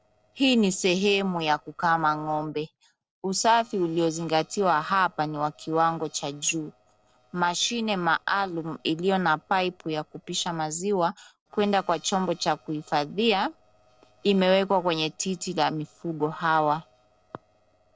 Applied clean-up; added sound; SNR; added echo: neural separator model SepFormer DNS4.